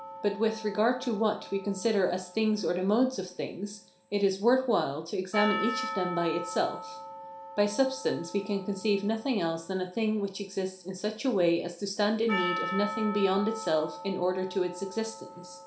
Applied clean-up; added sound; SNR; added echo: none; Percussion; 11 dB; reverberation time 0.4 s.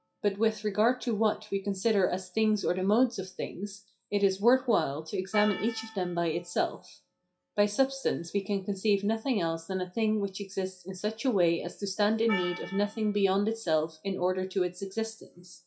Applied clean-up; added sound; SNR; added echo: classical method WPE with log-MMSE.